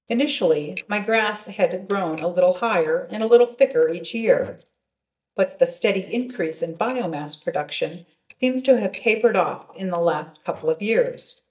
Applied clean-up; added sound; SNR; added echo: neural mask model DeepFilterNet 3.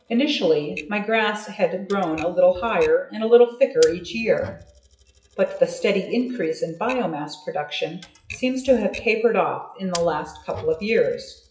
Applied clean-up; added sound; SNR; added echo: classical method WPE with log-MMSE.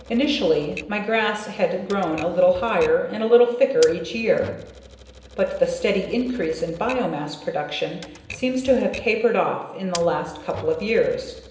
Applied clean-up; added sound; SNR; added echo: none; Typewriter; 19 dB; reverberation time 0.9 s.